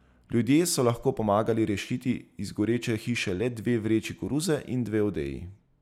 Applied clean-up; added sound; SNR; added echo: none; none; none; none.